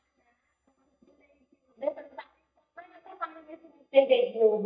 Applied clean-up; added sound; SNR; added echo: neural mask model DeepFilterNet 3.